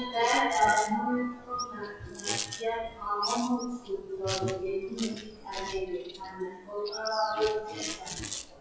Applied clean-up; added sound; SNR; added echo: classical method WPE with log-MMSE.